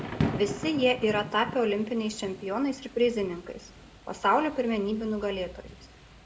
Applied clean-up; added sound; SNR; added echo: none; Thunder / Rain; 10 dB; reverberation time 0.3 s.